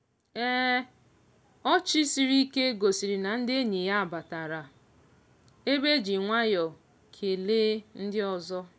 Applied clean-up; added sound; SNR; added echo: none; none; none; none.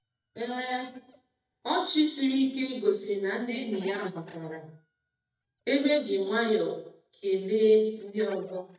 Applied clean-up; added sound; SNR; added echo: neural mask model DeepFilterNet 3.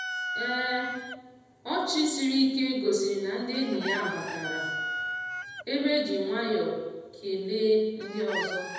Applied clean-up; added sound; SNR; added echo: none; Chicken, rooster; 8 dB; reverberation time 1.1 s.